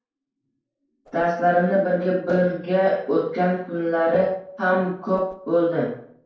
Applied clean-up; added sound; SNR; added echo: neural separator model SepFormer DNS4.